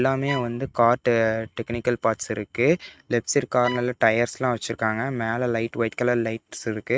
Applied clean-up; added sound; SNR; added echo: neural mask model RNNoise.